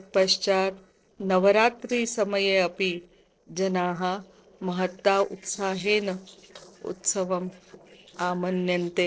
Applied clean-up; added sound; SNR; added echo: neural separator model SepFormer DNS4.